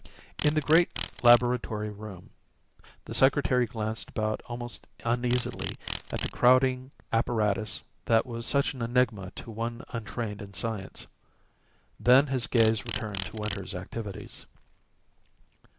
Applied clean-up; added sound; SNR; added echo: none; Insect; 12 dB; none.